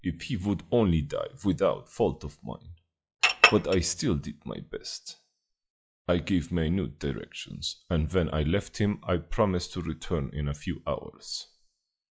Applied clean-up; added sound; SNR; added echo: classical method log-MMSE.